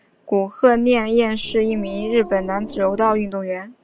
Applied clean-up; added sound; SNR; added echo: none; Growling; 15 dB; none.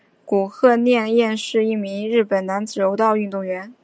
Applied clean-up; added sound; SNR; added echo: none; none; none; none.